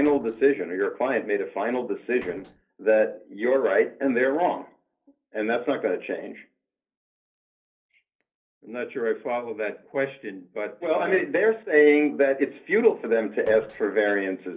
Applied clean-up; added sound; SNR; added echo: neural separator model SepFormer DNS4.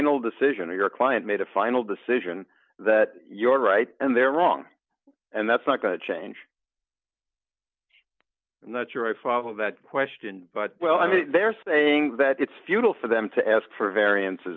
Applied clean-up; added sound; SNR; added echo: none; none; none; none.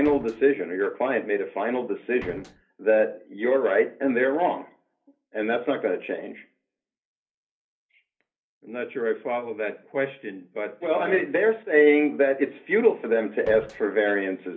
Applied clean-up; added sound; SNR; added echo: none; Slam; 17 dB; reverberation time 0.3 s.